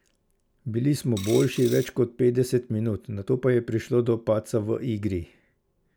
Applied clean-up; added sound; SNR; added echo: none; Coin (dropping); 15 dB; none.